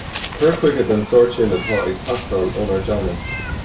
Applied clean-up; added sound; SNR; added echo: none; Meow; 9 dB; reverberation time 0.2 s.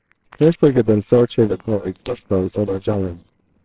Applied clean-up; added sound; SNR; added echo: neural separator model SepFormer WHAMR!.